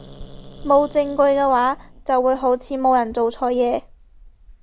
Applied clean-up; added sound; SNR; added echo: none; Growling; 20 dB; none.